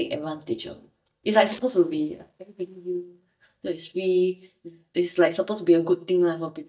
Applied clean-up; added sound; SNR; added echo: neural mask model DeepFilterNet 3.